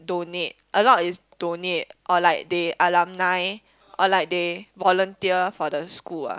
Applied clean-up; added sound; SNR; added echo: none; none; none; none.